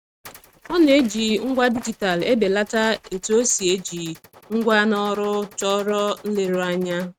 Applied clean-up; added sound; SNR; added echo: neural mask model RNNoise.